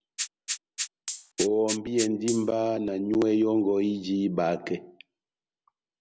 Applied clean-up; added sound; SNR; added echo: none; Rattle (instrument); 9 dB; none.